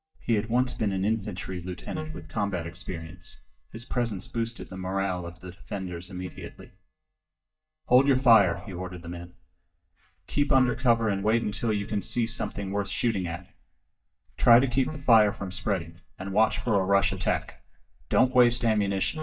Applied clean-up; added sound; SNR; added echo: neural mask model DeepFilterNet 3.